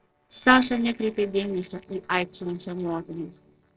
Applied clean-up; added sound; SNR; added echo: neural separator model SepFormer DNS4.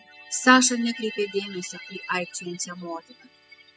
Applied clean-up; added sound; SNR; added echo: classical method spectral subtraction.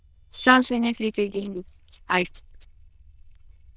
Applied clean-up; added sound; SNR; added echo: neural diffusion model UNIVERSE++.